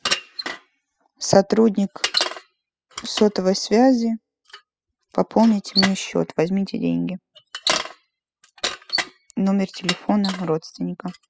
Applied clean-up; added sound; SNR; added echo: classical method spectral subtraction.